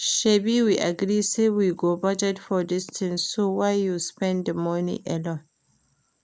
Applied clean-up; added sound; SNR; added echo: none; none; none; none.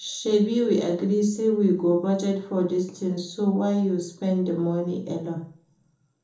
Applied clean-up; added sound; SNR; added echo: none; none; none; reverberation time 0.8 s.